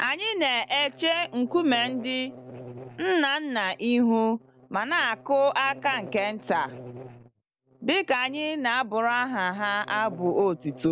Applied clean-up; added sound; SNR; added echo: none; Buzz; 19 dB; none.